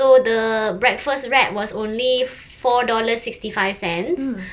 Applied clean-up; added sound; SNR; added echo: none; none; none; none.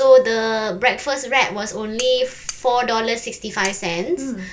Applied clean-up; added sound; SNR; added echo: none; Cutlery, silverware; 15 dB; reverberation time 0.2 s.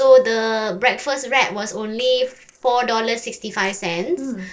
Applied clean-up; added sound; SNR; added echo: neural separator model SepFormer DNS4.